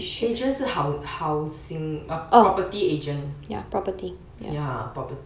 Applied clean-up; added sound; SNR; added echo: none; none; none; none.